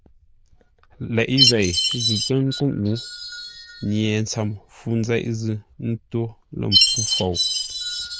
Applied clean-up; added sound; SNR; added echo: neural diffusion model UNIVERSE++.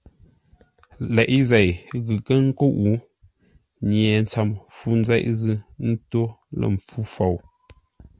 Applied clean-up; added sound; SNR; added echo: none; none; none; none.